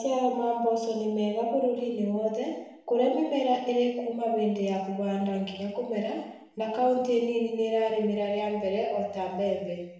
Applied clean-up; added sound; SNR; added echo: none; none; none; reverberation time 0.8 s.